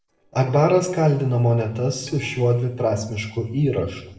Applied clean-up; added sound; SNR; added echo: neural separator model SepFormer DNS4.